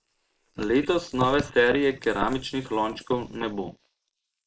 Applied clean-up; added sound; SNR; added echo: neural mask model Resemble Enhance denoiser.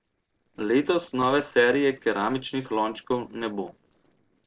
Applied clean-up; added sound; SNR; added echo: neural separator model SepFormer DNS4.